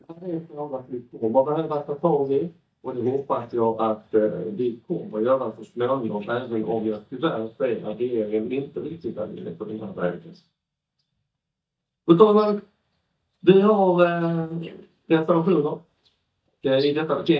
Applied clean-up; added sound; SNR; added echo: neural mask model DeepFilterNet 3.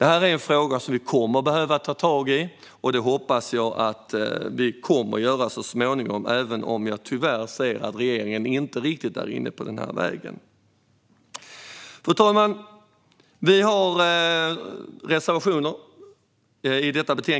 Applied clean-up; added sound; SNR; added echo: none; none; none; none.